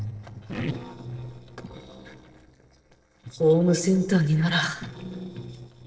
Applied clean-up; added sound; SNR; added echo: neural separator model SepFormer DNS4.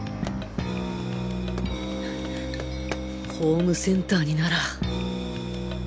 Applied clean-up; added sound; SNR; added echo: none; none; none; none.